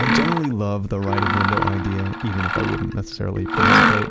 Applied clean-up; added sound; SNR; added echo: none; Mechanisms; -1 dB; none.